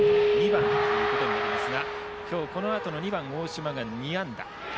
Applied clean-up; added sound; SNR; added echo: none; Keyboard (musical); -1 dB; none.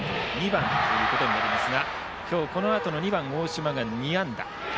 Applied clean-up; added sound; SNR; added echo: none; none; none; none.